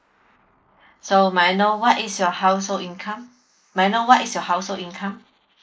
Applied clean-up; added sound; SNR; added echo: neural mask model Resemble Enhance denoiser.